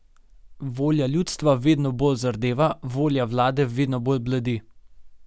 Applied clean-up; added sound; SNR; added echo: none; none; none; none.